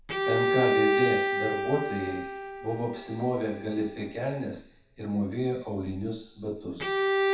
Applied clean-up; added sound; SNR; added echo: none; Bowed string instrument; -1 dB; reverberation time 0.7 s.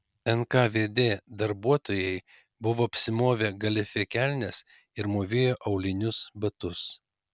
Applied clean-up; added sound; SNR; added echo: none; none; none; none.